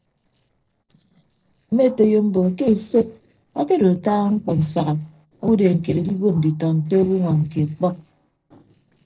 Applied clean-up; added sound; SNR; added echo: neural separator model SepFormer DNS4.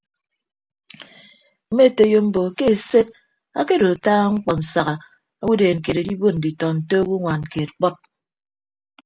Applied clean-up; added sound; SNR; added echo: none; none; none; none.